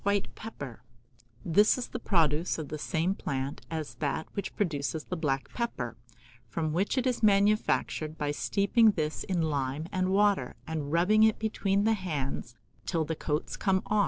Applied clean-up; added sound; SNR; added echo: none; none; none; none.